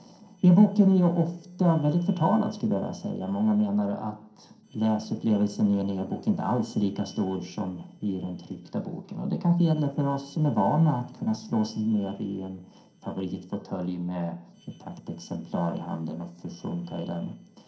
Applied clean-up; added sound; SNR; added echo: neural separator model SepFormer DNS4.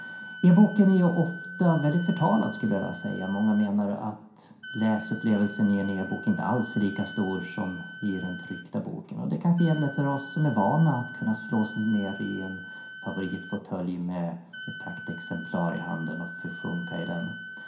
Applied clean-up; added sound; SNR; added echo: none; Wind instrument, woodwind instrument; 14 dB; reverberation time 0.5 s.